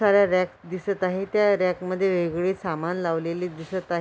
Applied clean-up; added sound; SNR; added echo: none; none; none; none.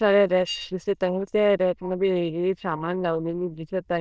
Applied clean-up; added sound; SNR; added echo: neural diffusion model UNIVERSE++.